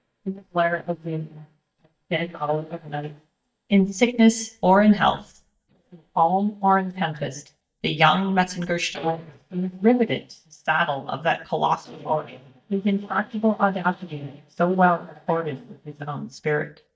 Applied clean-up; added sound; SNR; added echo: neural mask model DeepFilterNet 3.